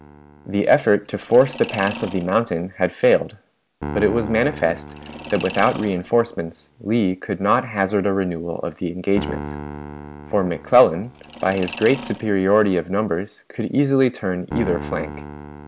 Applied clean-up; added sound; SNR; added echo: none; Piano + Mechanisms; 14 dB; none.